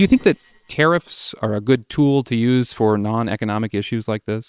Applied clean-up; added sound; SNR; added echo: neural separator model SepFormer WHAM!.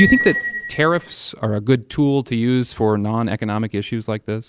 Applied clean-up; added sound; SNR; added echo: none; Bicycle bell; 9 dB; none.